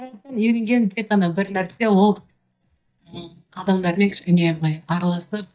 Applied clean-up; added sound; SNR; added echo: neural mask model DeepFilterNet 3.